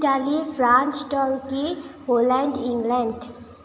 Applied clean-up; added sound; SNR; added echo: none; none; none; none.